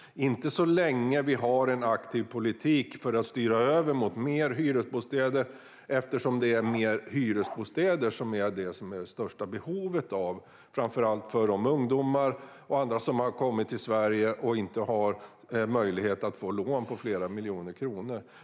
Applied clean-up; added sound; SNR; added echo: none; Bark; 15 dB; none.